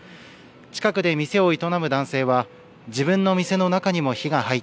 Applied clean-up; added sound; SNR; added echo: none; none; none; none.